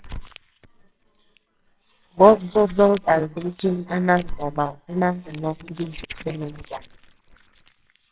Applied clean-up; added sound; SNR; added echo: neural separator model SepFormer WHAMR!.